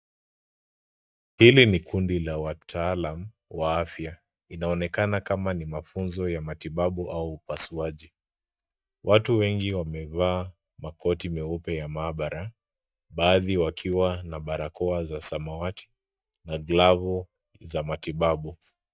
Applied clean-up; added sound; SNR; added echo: neural mask model DeepFilterNet 3.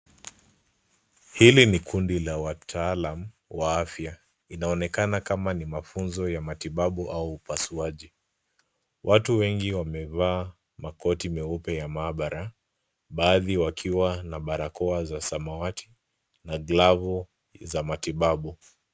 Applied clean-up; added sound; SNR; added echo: none; none; none; none.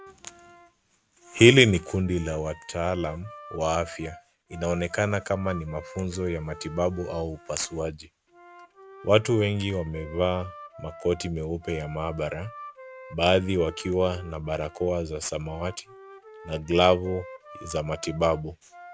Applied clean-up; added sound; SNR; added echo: none; Wind instrument, woodwind instrument; 19 dB; none.